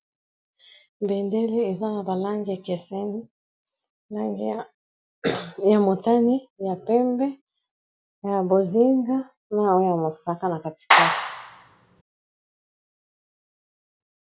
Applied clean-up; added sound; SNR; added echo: none; Clapping; -4 dB; none.